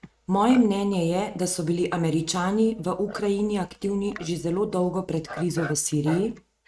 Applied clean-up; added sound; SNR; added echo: neural mask model RNNoise.